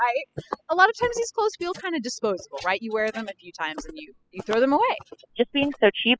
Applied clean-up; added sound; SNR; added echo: classical method spectral subtraction.